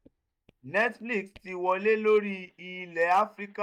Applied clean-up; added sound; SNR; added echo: neural mask model DeepFilterNet 3.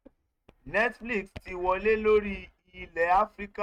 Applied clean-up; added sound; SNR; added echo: neural mask model RNNoise.